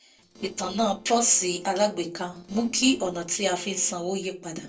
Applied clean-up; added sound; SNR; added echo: neural separator model SepFormer DNS4.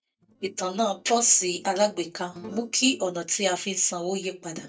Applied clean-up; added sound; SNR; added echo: neural mask model DeepFilterNet 3.